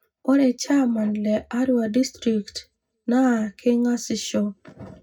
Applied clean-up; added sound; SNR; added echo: none; none; none; reverberation time 0.4 s.